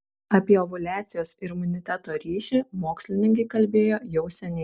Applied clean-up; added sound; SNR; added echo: none; none; none; none.